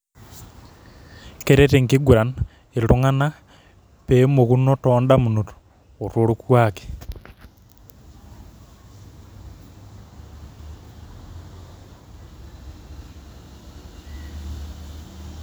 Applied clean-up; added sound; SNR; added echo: none; none; none; none.